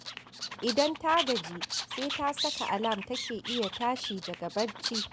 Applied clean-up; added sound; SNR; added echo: none; Animal; 5 dB; none.